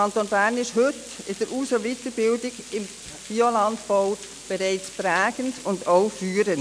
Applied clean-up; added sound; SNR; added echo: none; Water; 16 dB; none.